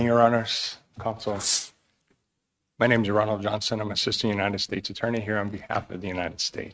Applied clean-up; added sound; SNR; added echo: neural mask model RNNoise.